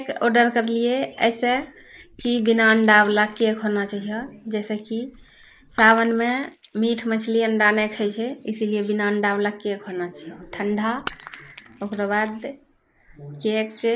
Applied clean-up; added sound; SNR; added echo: neural mask model Resemble Enhance denoiser.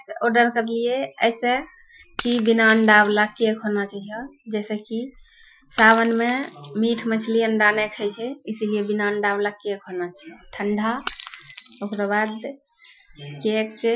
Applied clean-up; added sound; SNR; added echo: classical method Wiener filter.